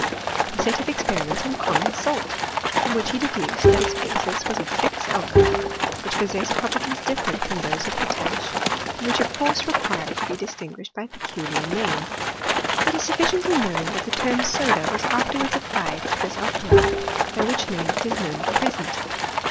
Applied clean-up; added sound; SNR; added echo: none; Livestock, farm animals, working animals + Bowed string instrument; -5 dB; none.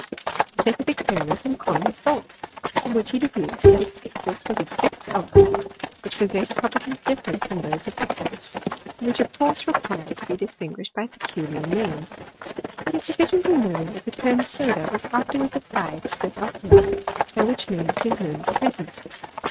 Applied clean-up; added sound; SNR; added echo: neural mask model RNNoise.